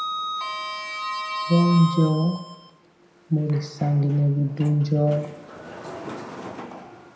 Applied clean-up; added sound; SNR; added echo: none; Sliding door; 10 dB; reverberation time 0.8 s.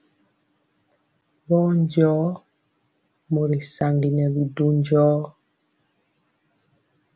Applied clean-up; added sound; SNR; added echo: none; none; none; none.